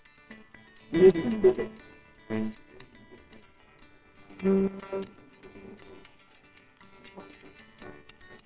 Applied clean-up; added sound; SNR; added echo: neural separator model SepFormer WHAMR!.